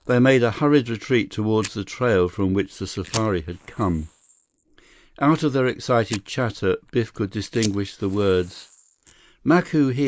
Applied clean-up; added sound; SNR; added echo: neural mask model Resemble Enhance denoiser.